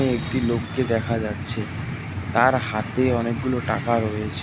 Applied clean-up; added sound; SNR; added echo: none; none; none; none.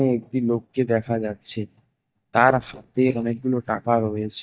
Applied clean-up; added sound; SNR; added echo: neural mask model DeepFilterNet 3.